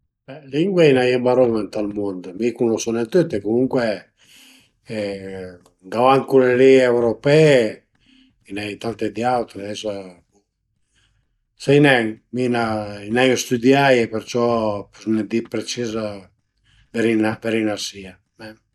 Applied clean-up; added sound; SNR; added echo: neural mask model DeepFilterNet 3.